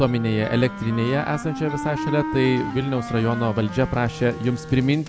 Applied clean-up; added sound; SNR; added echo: none; Wind instrument, woodwind instrument; 9 dB; none.